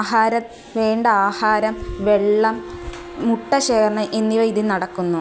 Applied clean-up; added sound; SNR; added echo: none; Wind instrument, woodwind instrument; 17 dB; none.